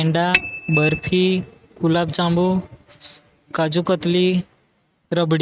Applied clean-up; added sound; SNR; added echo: neural mask model RNNoise.